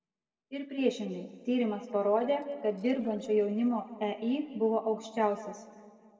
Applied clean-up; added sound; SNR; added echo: neural separator model SepFormer DNS4.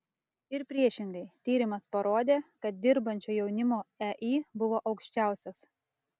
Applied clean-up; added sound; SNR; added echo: none; none; none; none.